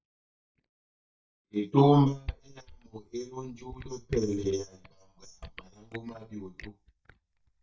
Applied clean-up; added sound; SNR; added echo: neural mask model DeepFilterNet 3.